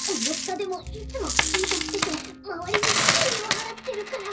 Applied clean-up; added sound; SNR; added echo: none; Coin (dropping); -4 dB; reverberation time 0.4 s.